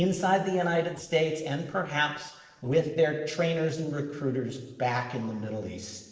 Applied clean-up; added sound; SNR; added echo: neural separator model SepFormer DNS4.